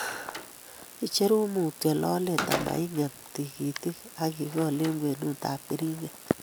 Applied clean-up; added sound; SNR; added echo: none; Slam; 11 dB; none.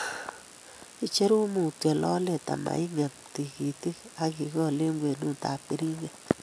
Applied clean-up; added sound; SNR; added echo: none; none; none; none.